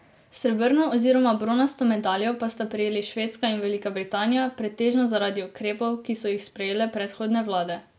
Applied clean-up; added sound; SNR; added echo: none; none; none; none.